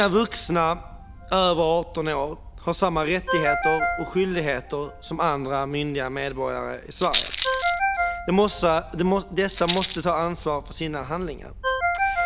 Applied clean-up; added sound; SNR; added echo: none; Ringtone + Rattle; 5 dB; none.